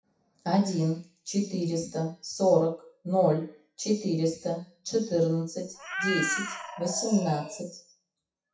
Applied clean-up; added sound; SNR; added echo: classical method WPE with log-MMSE.